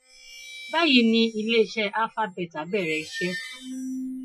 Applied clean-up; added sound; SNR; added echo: classical method Wiener filter.